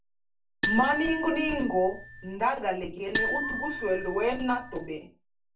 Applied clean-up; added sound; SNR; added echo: none; Marimba, xylophone; 2 dB; reverberation time 0.3 s.